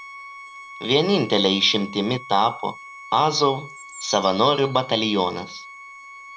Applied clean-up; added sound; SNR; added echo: none; Bowed string instrument + Bird; 16 dB; none.